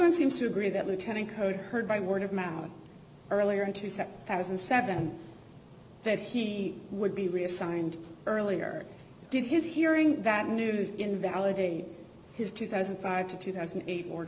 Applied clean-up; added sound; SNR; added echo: none; none; none; none.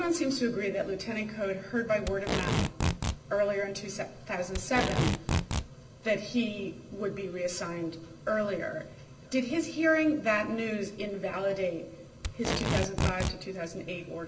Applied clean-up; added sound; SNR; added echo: none; Packing tape, duct tape; -1 dB; reverberation time 0.2 s.